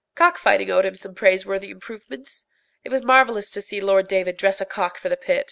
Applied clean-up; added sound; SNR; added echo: none; none; none; none.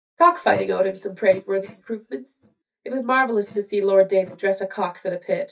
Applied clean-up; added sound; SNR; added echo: neural mask model DeepFilterNet 3.